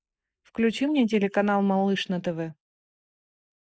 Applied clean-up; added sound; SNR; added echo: neural mask model Resemble Enhance denoiser.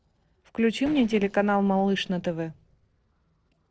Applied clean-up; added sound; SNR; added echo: neural separator model SepFormer DNS4.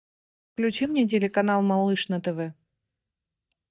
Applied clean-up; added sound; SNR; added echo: neural mask model DeepFilterNet 3.